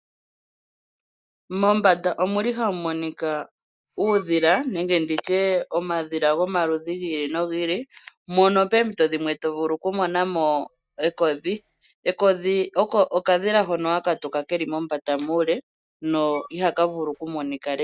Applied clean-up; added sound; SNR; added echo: neural mask model DeepFilterNet 3.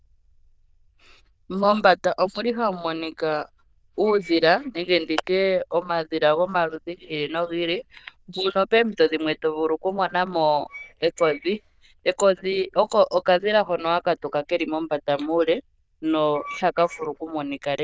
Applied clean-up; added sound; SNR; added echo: neural diffusion model UNIVERSE++.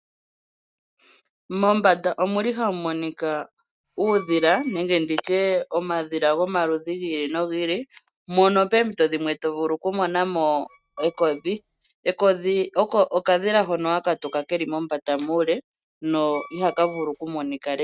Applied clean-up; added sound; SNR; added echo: neural mask model RNNoise.